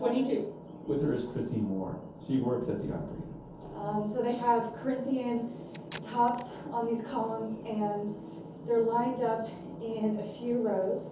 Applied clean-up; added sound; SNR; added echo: none; Packing tape, duct tape; 19 dB; reverberation time 0.6 s.